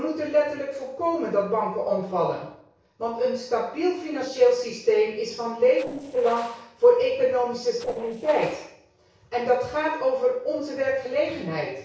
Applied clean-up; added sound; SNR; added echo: neural separator model SepFormer DNS4.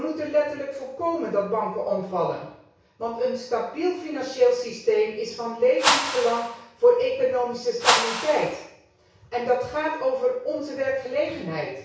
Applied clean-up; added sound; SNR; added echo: none; Whoosh, swoosh, swish; 1 dB; reverberation time 0.6 s.